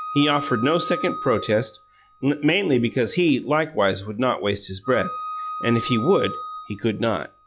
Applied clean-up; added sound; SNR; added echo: classical method log-MMSE.